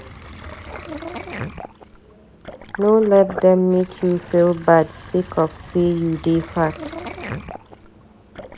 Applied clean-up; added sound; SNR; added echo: none; Sink (filling or washing); 15 dB; none.